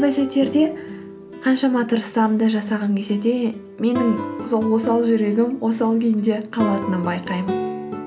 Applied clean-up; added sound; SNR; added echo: none; none; none; none.